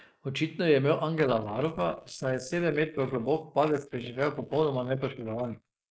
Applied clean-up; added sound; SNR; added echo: neural mask model Resemble Enhance denoiser.